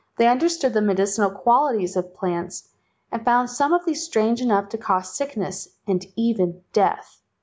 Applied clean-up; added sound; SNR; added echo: none; none; none; none.